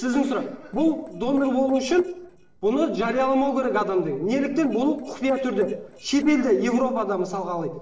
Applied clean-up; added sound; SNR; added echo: neural separator model SepFormer DNS4.